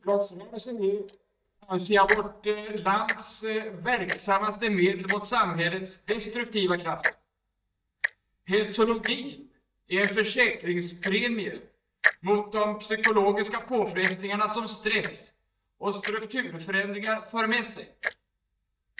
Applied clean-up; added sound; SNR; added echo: neural mask model DeepFilterNet 3.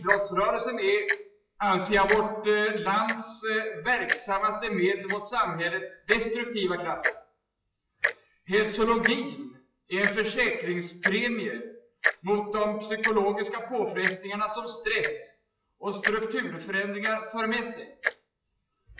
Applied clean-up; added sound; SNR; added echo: classical method WPE with log-MMSE.